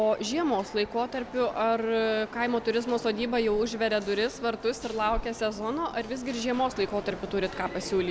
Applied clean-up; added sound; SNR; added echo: none; none; none; none.